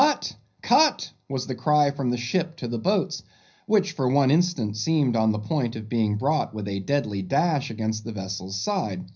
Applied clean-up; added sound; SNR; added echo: none; none; none; reverberation time 0.5 s.